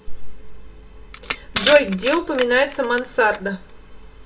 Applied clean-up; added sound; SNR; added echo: none; Crushing; 9 dB; reverberation time 0.3 s.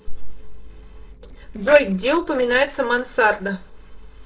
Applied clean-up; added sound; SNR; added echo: neural separator model SepFormer DNS4.